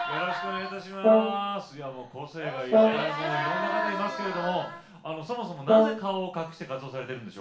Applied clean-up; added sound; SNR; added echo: none; Brass instrument; -4 dB; reverberation time 0.5 s.